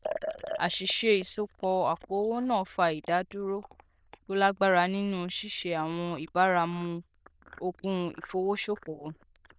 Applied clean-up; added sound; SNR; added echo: neural diffusion model UNIVERSE++.